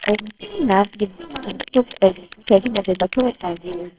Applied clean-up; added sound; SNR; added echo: neural separator model SepFormer WHAMR!.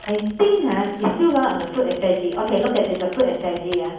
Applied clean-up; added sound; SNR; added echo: none; Computer keyboard; 20 dB; reverberation time 1.2 s.